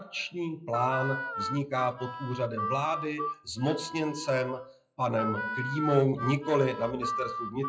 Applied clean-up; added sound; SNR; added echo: classical method WPE with log-MMSE.